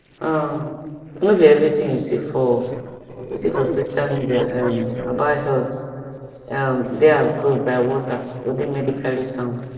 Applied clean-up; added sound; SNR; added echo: neural separator model SepFormer DNS4.